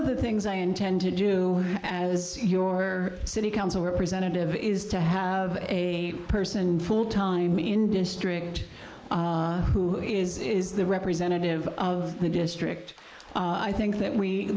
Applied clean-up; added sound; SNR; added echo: neural mask model Resemble Enhance denoiser.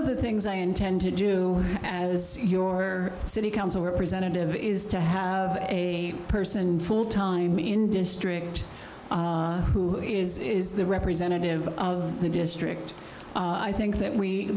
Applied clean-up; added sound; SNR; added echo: none; none; none; none.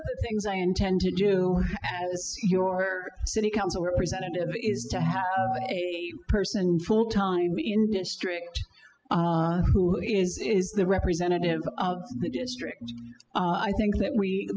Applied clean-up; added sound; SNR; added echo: classical method spectral subtraction.